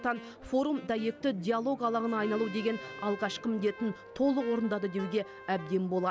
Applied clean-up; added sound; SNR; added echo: none; Wind instrument, woodwind instrument + Trumpet; 16 dB; none.